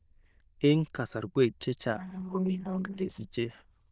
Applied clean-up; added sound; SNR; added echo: neural diffusion model UNIVERSE++.